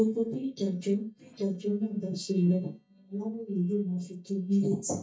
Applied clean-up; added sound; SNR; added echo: neural mask model DeepFilterNet 3.